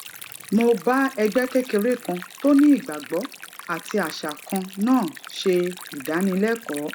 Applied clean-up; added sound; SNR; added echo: none; Stream; 17 dB; none.